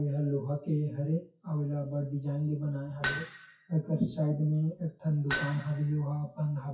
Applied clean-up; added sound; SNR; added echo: classical method WPE with log-MMSE.